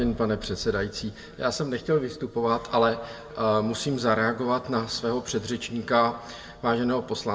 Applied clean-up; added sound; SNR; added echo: none; none; none; reverberation time 1.2 s.